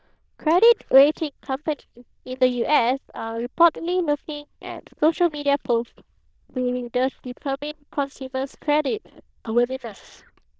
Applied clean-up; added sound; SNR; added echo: neural diffusion model UNIVERSE++.